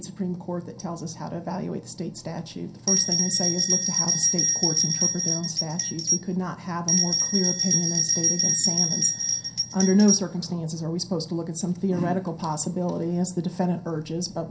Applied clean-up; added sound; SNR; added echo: none; Bell; -3 dB; reverberation time 0.3 s.